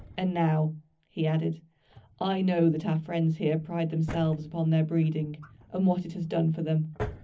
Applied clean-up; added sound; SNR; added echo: none; Drawer open or close; 18 dB; reverberation time 0.4 s.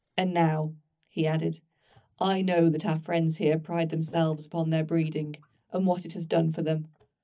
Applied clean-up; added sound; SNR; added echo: neural mask model DeepFilterNet 3.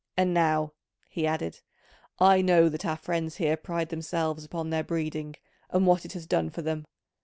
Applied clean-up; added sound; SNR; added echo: none; none; none; none.